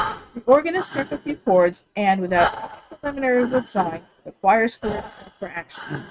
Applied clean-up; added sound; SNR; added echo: neural mask model RNNoise.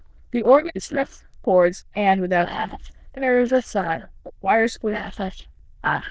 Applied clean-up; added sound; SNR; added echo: neural diffusion model UNIVERSE++.